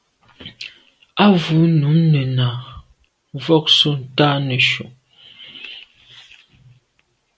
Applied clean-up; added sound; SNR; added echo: none; none; none; none.